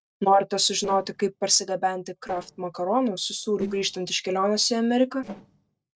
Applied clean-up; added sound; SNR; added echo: neural separator model SepFormer DNS4.